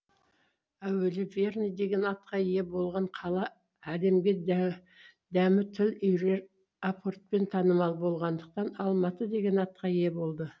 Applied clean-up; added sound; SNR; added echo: none; none; none; none.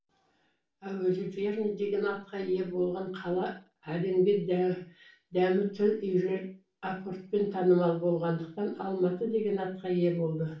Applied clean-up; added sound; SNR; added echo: none; none; none; reverberation time 0.4 s.